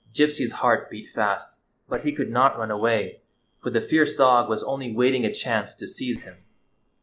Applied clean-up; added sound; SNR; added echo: neural separator model SepFormer DNS4.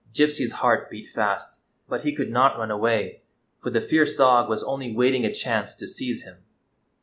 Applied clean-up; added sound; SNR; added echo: none; none; none; none.